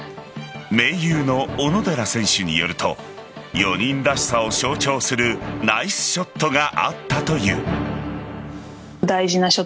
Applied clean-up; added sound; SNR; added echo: none; none; none; none.